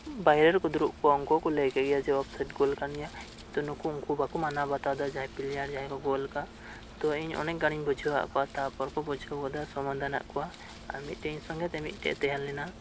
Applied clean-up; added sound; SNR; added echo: none; Wind; 17 dB; none.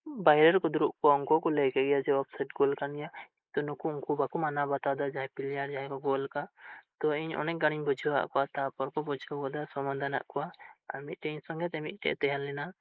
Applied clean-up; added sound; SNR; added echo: neural mask model Resemble Enhance denoiser.